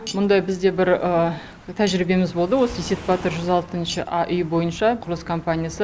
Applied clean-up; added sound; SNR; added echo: none; Cutlery, silverware + Waves, surf; 19 dB; none.